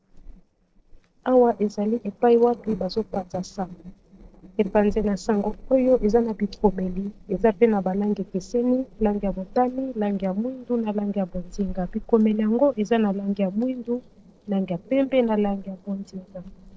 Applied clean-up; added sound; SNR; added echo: neural separator model SepFormer DNS4.